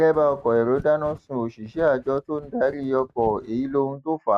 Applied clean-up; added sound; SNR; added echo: neural mask model RNNoise.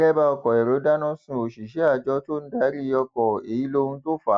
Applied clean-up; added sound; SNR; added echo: none; none; none; none.